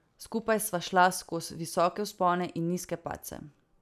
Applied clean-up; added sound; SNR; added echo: none; none; none; none.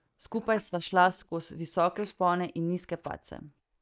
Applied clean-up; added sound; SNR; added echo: neural mask model DeepFilterNet 3.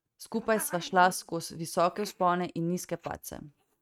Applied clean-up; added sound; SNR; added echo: neural mask model RNNoise.